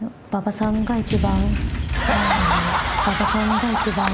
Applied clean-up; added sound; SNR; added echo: none; Gunshot, gunfire / Boom; 16 dB; none.